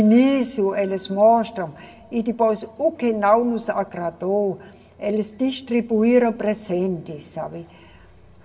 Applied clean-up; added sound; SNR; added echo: none; none; none; reverberation time 1.9 s.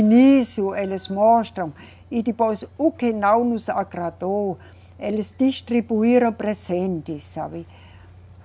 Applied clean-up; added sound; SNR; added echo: none; none; none; none.